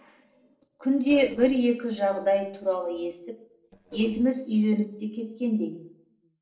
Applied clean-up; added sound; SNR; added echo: neural separator model SepFormer DNS4.